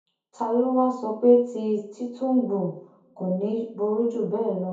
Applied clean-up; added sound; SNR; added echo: none; none; none; reverberation time 0.6 s.